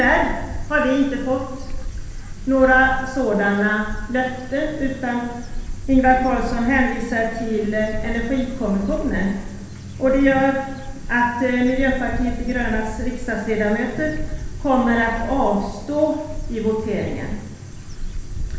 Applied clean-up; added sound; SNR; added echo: none; Bird / Dog; 8 dB; reverberation time 1.1 s.